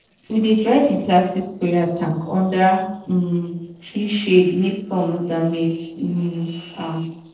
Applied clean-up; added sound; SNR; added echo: neural separator model SepFormer DNS4.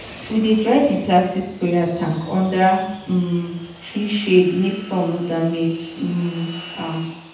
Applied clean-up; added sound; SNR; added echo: none; Fixed-wing aircraft, airplane; 20 dB; reverberation time 0.9 s.